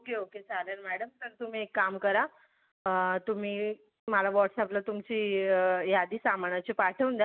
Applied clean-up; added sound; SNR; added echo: none; none; none; none.